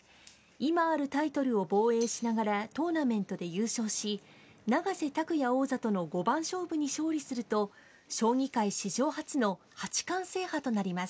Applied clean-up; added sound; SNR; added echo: none; Tambourine; 18 dB; none.